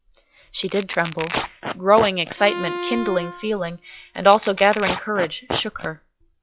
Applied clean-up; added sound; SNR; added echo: classical method log-MMSE.